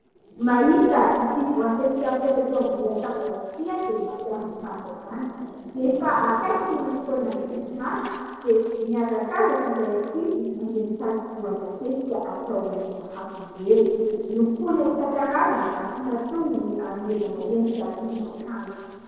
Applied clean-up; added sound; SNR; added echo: neural separator model SepFormer DNS4.